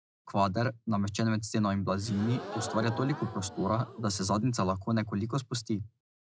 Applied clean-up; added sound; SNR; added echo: none; Crowd / Gasp; 12 dB; none.